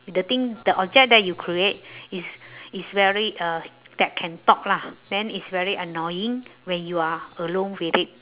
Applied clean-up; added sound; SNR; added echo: none; none; none; none.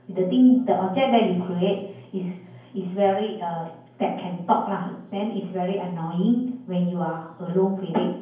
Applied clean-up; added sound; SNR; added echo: none; none; none; reverberation time 0.9 s.